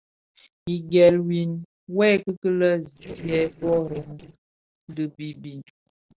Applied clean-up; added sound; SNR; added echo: neural separator model SepFormer DNS4.